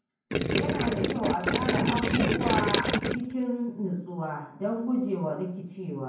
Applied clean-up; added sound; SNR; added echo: none; Gurgling; -4 dB; reverberation time 0.9 s.